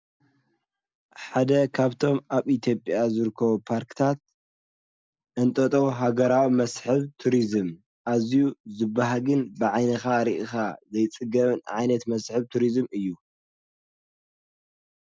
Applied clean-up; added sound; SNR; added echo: none; none; none; none.